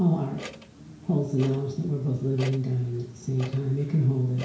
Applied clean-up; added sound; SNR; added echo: none; Clock; 19 dB; reverberation time 0.6 s.